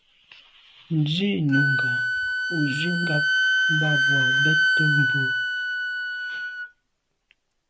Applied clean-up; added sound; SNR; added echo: none; Wind instrument, woodwind instrument; -4 dB; none.